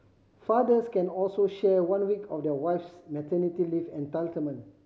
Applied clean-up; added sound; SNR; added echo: none; none; none; none.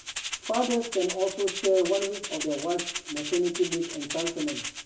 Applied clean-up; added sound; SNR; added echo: none; Rattle (instrument); 7 dB; reverberation time 0.3 s.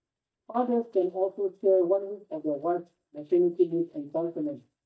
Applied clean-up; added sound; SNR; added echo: neural mask model DeepFilterNet 3.